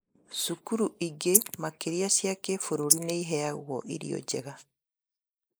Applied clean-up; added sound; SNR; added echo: neural mask model Resemble Enhance denoiser.